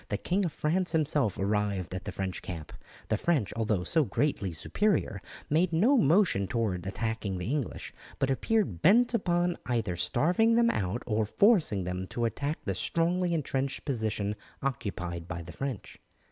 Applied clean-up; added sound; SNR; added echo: none; none; none; none.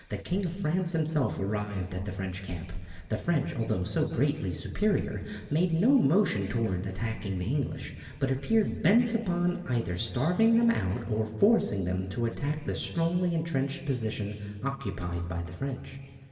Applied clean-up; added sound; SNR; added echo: none; none; none; reverberation time 2.0 s.